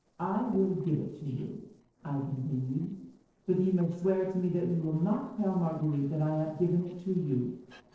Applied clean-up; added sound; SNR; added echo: neural separator model SepFormer DNS4.